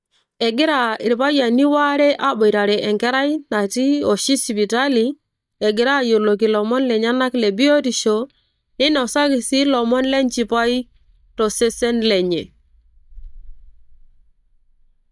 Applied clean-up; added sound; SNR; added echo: neural mask model DeepFilterNet 3.